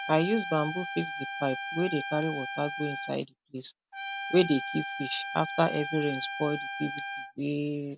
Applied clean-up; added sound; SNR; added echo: none; Trumpet; 7 dB; none.